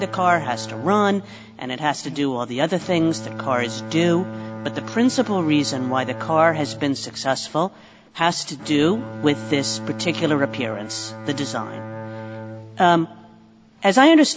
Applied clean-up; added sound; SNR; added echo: none; Bowed string instrument; 13 dB; none.